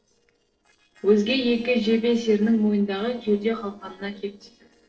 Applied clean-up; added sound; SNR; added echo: neural separator model SepFormer DNS4.